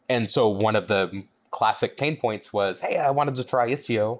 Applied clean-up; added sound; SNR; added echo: none; none; none; none.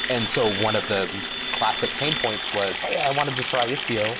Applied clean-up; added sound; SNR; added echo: none; Water tap, faucet + Telephone; 2 dB; none.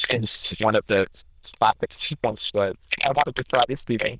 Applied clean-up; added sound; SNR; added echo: neural diffusion model UNIVERSE++.